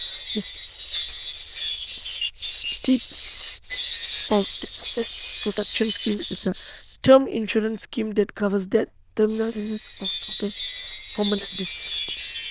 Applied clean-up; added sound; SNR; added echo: neural diffusion model UNIVERSE++.